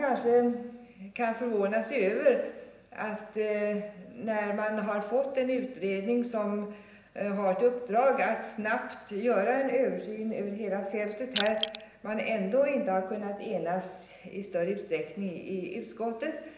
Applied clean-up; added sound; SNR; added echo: none; Crushing; 2 dB; reverberation time 0.9 s.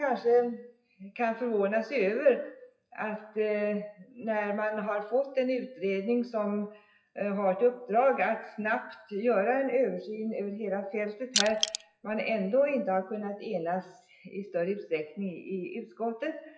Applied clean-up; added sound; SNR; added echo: classical method WPE with log-MMSE.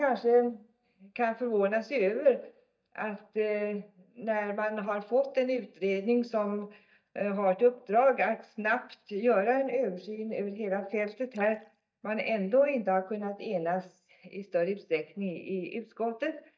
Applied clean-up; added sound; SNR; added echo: neural mask model DeepFilterNet 3.